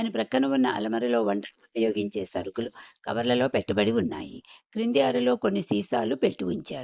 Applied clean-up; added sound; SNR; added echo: neural mask model Resemble Enhance denoiser.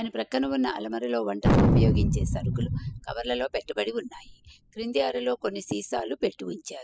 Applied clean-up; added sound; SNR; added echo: classical method spectral subtraction.